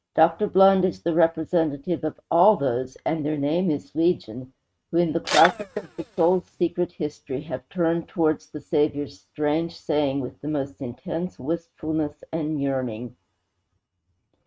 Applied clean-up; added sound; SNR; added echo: neural mask model RNNoise.